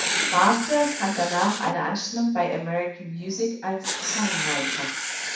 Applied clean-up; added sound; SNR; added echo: none; Writing; 4 dB; reverberation time 0.6 s.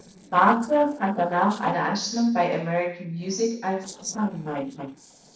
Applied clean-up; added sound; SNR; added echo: neural separator model SepFormer DNS4.